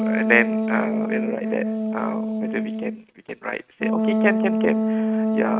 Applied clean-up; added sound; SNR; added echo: neural mask model RNNoise.